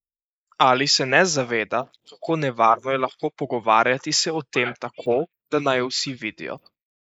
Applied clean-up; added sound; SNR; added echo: neural mask model Resemble Enhance denoiser.